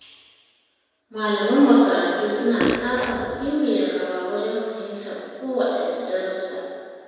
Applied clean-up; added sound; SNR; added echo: none; Fart; 4 dB; reverberation time 1.9 s.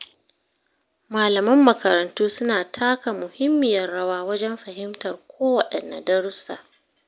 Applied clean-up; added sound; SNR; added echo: none; none; none; none.